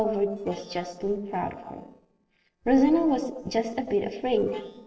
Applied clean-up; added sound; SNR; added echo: neural separator model SepFormer DNS4.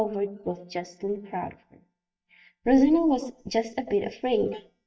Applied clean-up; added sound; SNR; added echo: neural mask model DeepFilterNet 3.